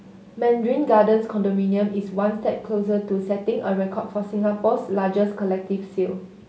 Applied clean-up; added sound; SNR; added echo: none; none; none; none.